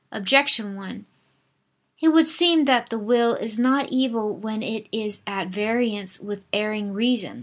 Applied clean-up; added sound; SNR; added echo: none; none; none; none.